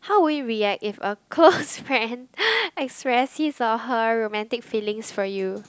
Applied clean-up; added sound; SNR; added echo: none; none; none; none.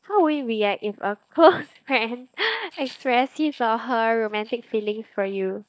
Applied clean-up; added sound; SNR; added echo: neural mask model DeepFilterNet 3.